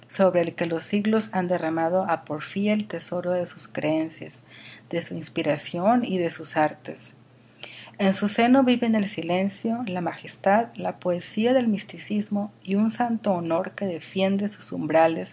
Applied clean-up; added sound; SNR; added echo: none; none; none; none.